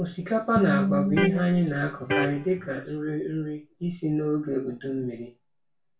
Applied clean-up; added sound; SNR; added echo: none; Electric guitar; -1 dB; reverberation time 0.2 s.